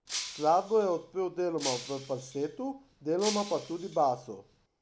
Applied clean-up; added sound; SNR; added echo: none; Shatter; 11 dB; none.